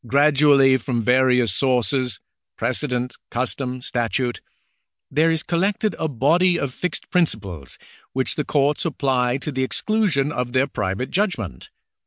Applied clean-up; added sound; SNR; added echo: none; none; none; none.